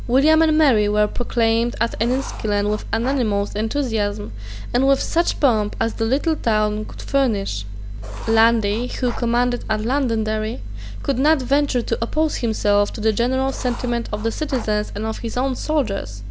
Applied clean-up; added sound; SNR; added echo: none; Writing; 19 dB; none.